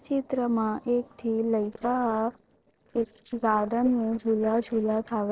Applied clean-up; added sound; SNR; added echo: neural separator model SepFormer DNS4.